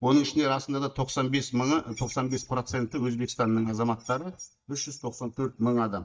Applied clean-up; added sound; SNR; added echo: neural mask model DeepFilterNet 3.